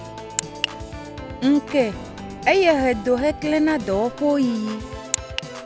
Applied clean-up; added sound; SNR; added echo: none; Organ; 12 dB; none.